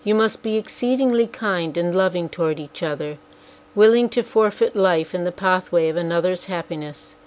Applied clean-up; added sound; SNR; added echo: none; none; none; none.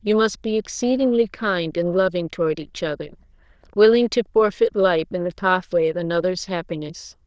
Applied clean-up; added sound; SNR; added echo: neural diffusion model UNIVERSE++.